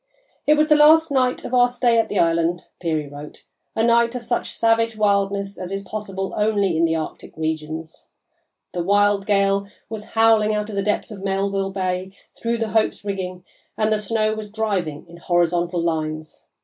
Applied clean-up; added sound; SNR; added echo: none; none; none; none.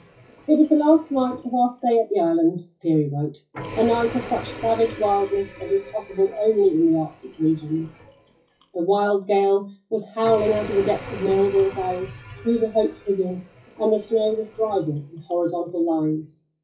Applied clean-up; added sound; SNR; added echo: classical method WPE with log-MMSE.